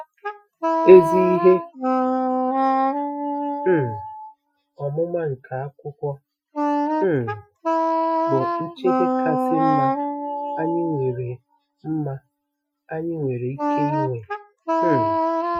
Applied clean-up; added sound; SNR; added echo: classical method Wiener filter.